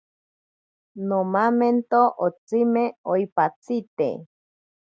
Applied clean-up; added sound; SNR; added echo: none; none; none; none.